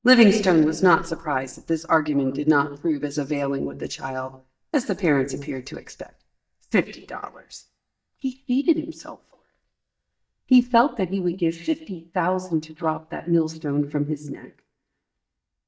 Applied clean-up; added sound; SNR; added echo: neural mask model DeepFilterNet 3.